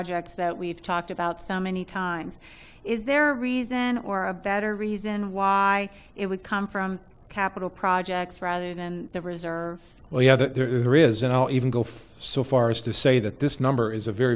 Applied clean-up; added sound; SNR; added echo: none; none; none; none.